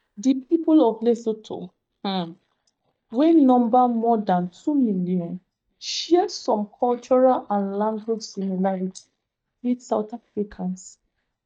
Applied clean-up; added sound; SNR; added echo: neural mask model DeepFilterNet 3.